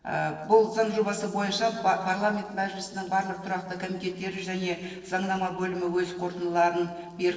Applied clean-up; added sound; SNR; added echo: neural separator model SepFormer DNS4.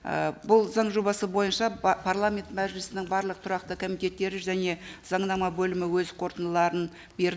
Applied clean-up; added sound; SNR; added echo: none; none; none; none.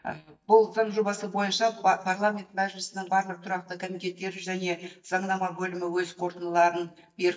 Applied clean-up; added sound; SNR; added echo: neural mask model DeepFilterNet 3.